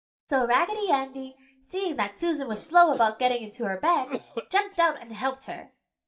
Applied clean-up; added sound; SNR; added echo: neural mask model DeepFilterNet 3.